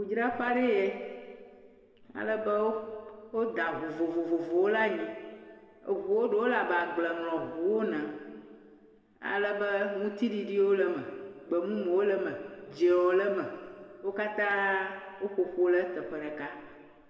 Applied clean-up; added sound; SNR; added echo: none; none; none; reverberation time 2.3 s.